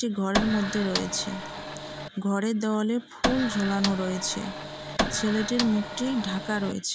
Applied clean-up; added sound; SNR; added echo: none; Printer; 4 dB; none.